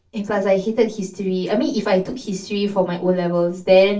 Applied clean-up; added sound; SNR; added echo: neural separator model SepFormer DNS4.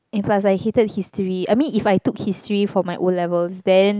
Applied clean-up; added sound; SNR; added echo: none; none; none; none.